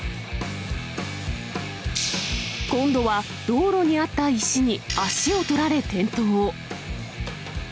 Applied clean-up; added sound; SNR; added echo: none; none; none; none.